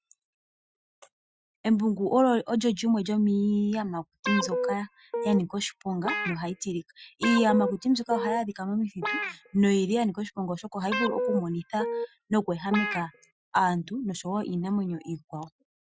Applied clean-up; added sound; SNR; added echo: classical method Wiener filter.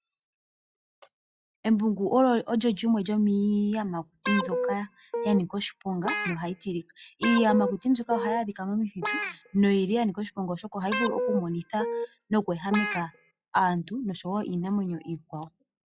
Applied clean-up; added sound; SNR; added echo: classical method log-MMSE.